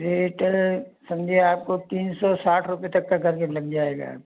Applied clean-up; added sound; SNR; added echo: none; none; none; none.